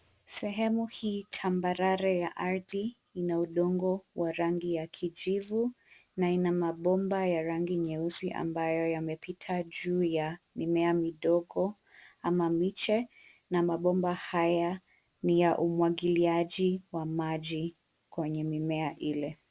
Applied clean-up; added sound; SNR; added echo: none; none; none; none.